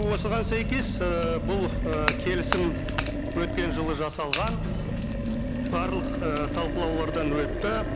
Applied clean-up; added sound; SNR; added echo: none; Animal + Crack / Crackle; -1 dB; none.